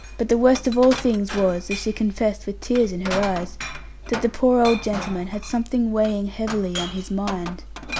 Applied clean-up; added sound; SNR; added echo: none; Glass; 13 dB; none.